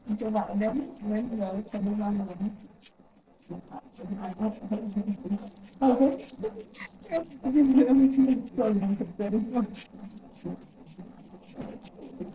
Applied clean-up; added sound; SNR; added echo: neural separator model SepFormer DNS4.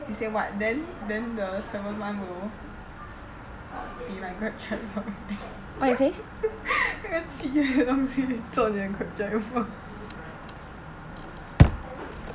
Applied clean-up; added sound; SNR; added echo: none; none; none; none.